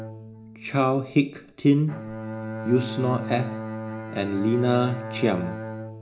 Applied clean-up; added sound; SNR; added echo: none; Bowed string instrument; 9 dB; reverberation time 0.4 s.